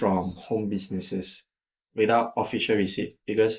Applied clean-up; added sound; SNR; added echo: neural mask model Resemble Enhance denoiser.